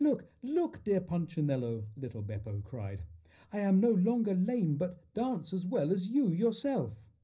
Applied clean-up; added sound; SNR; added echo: none; none; none; reverberation time 0.5 s.